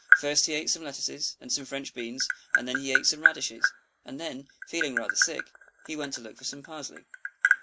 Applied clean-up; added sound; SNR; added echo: none; Tap; -3 dB; none.